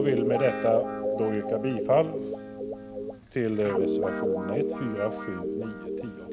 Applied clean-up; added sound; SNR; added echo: none; Guitar; 2 dB; none.